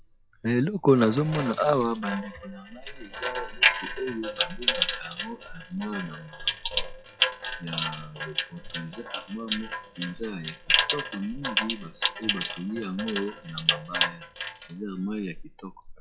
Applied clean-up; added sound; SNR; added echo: classical method log-MMSE.